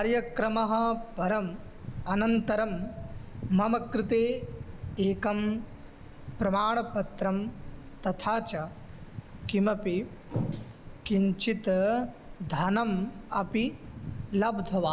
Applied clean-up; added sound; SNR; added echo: none; Buzz; 16 dB; none.